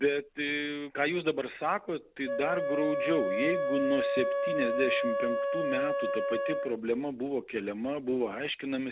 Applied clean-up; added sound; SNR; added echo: none; Wind instrument, woodwind instrument; 1 dB; none.